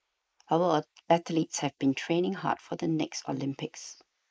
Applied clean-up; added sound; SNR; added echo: neural mask model Resemble Enhance denoiser.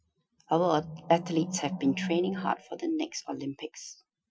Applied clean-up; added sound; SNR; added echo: classical method Wiener filter.